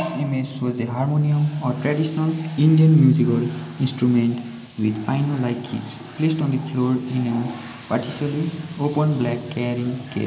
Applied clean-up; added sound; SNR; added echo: none; none; none; none.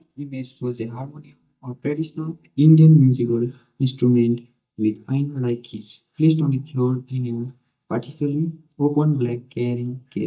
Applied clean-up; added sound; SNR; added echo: neural mask model DeepFilterNet 3.